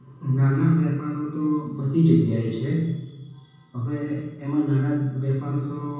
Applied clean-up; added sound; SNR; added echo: none; none; none; reverberation time 1.2 s.